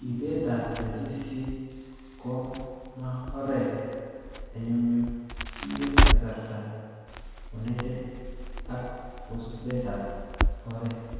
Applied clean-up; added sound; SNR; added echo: none; Crackle; -2 dB; reverberation time 1.9 s.